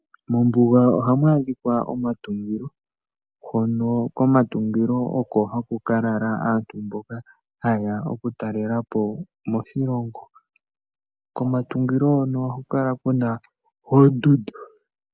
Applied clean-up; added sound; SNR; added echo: none; none; none; none.